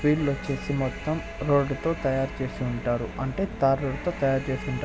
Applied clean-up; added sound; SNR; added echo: none; none; none; none.